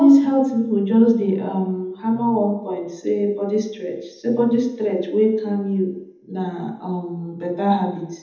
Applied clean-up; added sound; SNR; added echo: none; none; none; reverberation time 1.0 s.